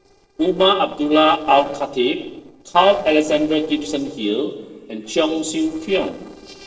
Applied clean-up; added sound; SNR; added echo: neural separator model SepFormer DNS4.